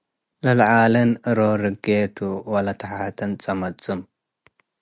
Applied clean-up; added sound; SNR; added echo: none; none; none; none.